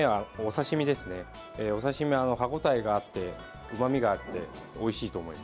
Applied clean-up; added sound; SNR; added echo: none; none; none; none.